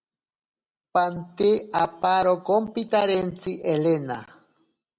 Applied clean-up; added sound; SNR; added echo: none; none; none; none.